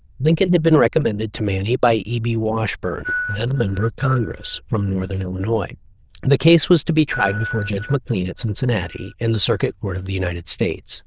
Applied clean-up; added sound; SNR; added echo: neural diffusion model UNIVERSE++.